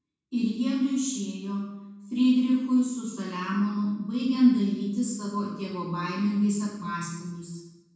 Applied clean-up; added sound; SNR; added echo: none; none; none; reverberation time 1.1 s.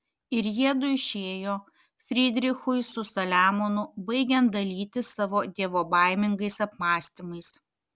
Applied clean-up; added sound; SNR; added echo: none; none; none; none.